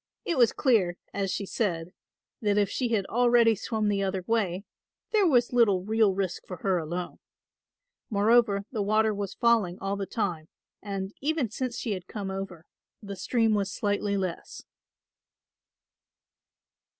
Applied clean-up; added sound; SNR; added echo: none; none; none; none.